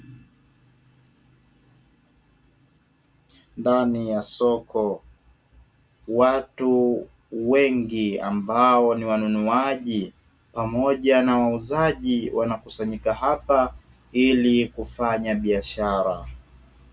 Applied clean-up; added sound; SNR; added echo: none; none; none; none.